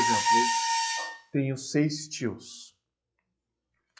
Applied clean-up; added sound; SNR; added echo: classical method log-MMSE.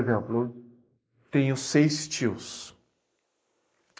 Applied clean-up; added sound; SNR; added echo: neural mask model Resemble Enhance denoiser.